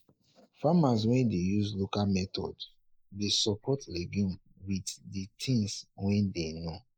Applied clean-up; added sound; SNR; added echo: neural mask model Resemble Enhance denoiser.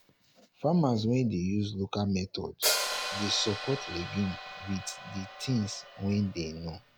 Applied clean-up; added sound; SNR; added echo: none; Hi-hat; 7 dB; none.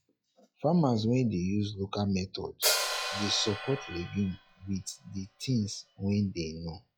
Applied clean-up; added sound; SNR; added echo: classical method log-MMSE.